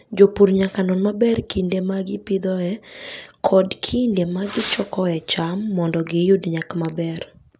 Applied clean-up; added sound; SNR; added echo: none; Fireworks; 17 dB; none.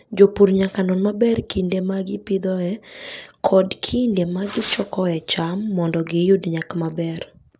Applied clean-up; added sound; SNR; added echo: neural separator model SepFormer DNS4.